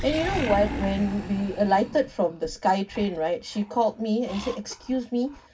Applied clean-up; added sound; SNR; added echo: none; Animal; 10 dB; reverberation time 0.4 s.